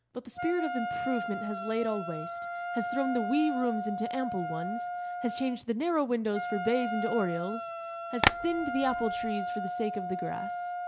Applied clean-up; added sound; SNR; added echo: none; Wind instrument, woodwind instrument + Tap; 2 dB; none.